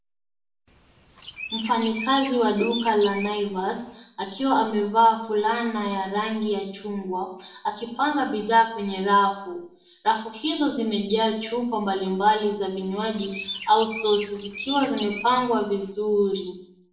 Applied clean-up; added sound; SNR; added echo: none; Chirp, tweet; 12 dB; reverberation time 0.6 s.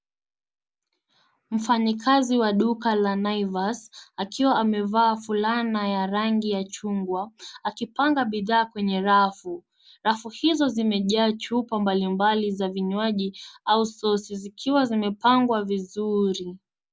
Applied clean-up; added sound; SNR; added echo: none; none; none; none.